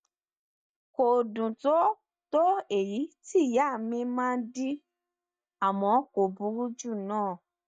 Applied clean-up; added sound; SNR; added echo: neural mask model DeepFilterNet 3.